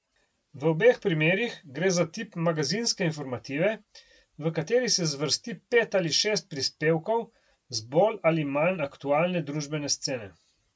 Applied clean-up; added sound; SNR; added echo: none; none; none; none.